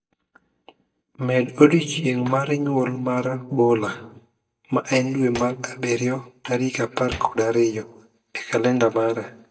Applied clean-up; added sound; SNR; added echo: neural mask model DeepFilterNet 3.